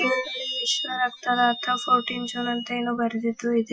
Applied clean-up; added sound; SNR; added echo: classical method Wiener filter.